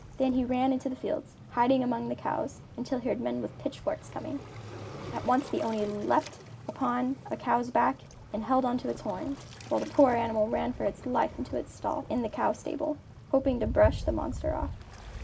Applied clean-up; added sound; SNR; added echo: none; Waves, surf; 12 dB; reverberation time 0.2 s.